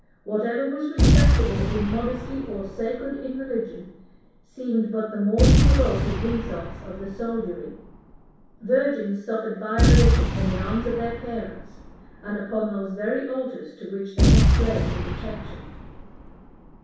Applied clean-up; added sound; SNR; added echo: none; Boom; -4 dB; reverberation time 0.7 s.